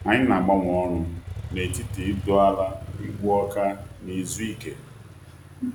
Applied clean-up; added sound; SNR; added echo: none; Motorcycle; 11 dB; none.